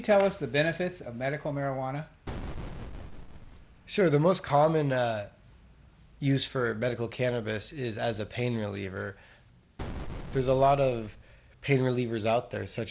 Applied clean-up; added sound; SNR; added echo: none; Boom; 10 dB; none.